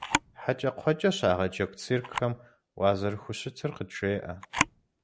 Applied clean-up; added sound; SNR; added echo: none; Camera; 7 dB; none.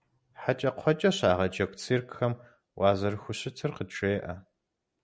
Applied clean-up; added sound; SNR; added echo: none; none; none; none.